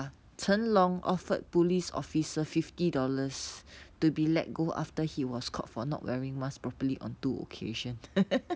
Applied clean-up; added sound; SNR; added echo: none; none; none; none.